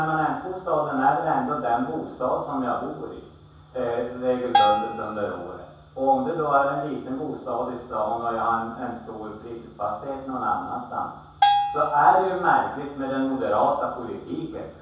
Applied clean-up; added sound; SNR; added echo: none; Bell; 0 dB; reverberation time 0.7 s.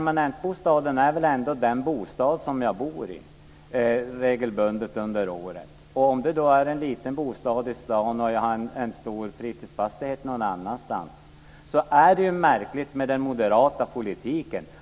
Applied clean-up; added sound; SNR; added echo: none; none; none; none.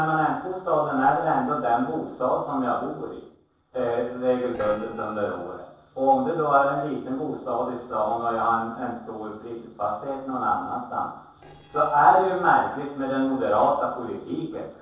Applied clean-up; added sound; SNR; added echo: neural separator model SepFormer DNS4.